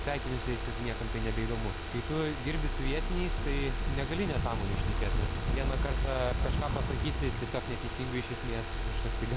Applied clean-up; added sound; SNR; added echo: none; Car; 9 dB; none.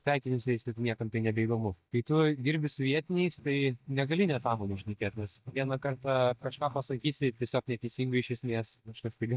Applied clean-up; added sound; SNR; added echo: neural mask model DeepFilterNet 3.